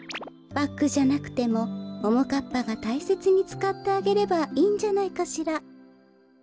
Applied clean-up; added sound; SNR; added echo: none; none; none; none.